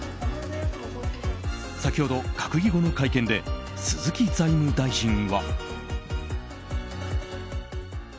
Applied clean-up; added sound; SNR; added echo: none; none; none; none.